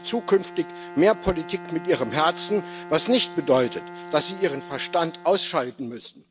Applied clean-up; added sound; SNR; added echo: none; Bowed string instrument; 15 dB; none.